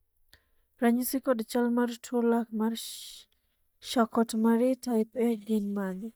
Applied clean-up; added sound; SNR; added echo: neural mask model DeepFilterNet 3.